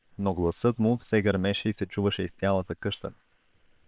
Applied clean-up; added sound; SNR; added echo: neural separator model SepFormer WHAM!.